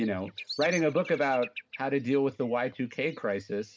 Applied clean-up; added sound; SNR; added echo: neural mask model Resemble Enhance denoiser.